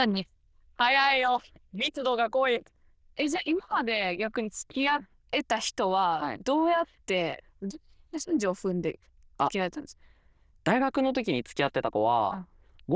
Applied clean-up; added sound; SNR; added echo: neural diffusion model UNIVERSE++.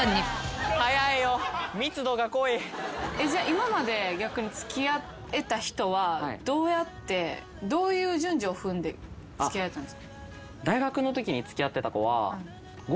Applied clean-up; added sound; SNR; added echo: none; none; none; none.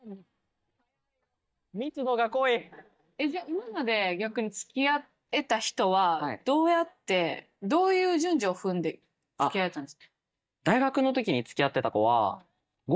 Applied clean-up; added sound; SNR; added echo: neural mask model DeepFilterNet 3.